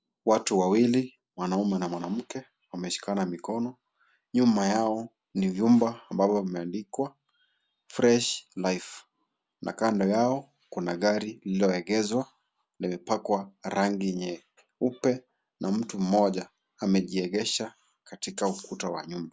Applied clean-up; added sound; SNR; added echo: none; none; none; none.